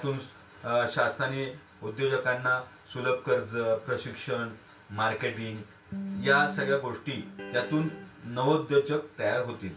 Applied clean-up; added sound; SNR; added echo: none; Electric guitar; 9 dB; reverberation time 0.2 s.